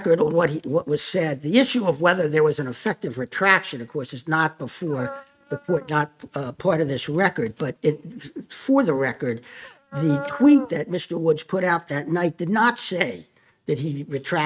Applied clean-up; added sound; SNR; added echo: neural mask model RNNoise.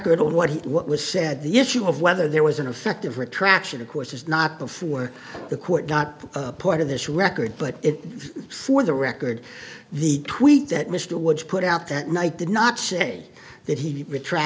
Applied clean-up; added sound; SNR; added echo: none; none; none; none.